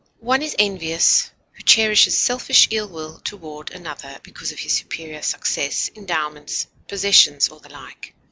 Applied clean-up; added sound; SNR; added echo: none; none; none; none.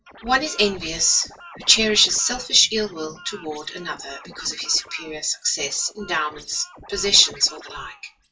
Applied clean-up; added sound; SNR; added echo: classical method WPE with log-MMSE.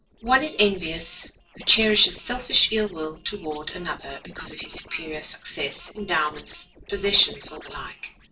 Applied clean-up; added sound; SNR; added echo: neural separator model SepFormer DNS4.